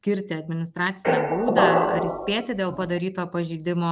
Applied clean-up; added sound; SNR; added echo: none; Squeak; -3 dB; none.